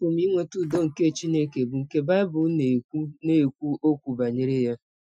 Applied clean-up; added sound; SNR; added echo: classical method Wiener filter.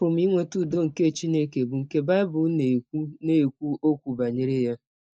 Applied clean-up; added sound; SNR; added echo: neural mask model DeepFilterNet 3.